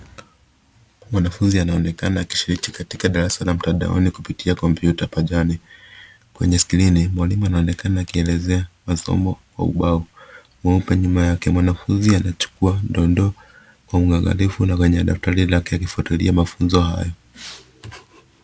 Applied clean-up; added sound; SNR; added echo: none; none; none; none.